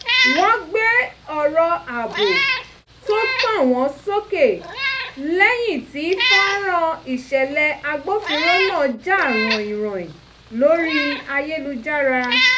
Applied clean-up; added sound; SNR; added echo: none; Meow; 4 dB; reverberation time 0.3 s.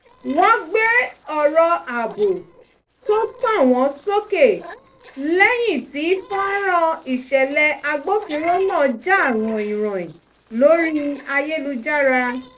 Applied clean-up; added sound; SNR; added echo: neural separator model SepFormer DNS4.